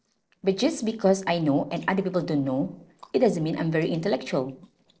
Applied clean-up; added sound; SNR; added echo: neural separator model SepFormer DNS4.